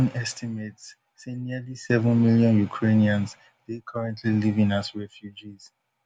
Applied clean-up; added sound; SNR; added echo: none; none; none; none.